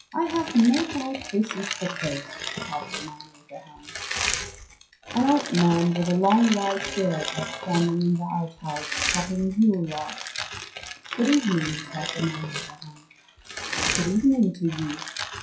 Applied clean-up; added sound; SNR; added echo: classical method WPE with log-MMSE.